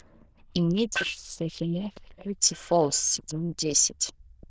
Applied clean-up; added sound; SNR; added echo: neural diffusion model UNIVERSE++.